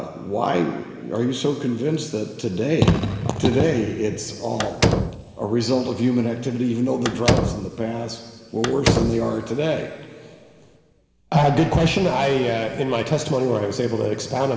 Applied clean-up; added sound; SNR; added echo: none; Slam; 2 dB; reverberation time 2.9 s.